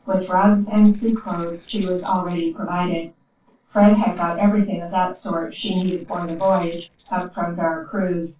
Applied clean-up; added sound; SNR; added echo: neural separator model SepFormer DNS4.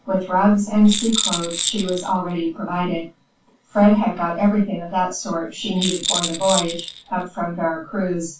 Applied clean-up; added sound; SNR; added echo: none; Rattle; 6 dB; reverberation time 0.2 s.